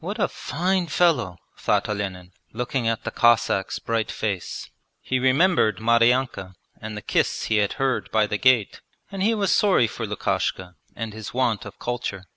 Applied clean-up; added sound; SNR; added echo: none; none; none; none.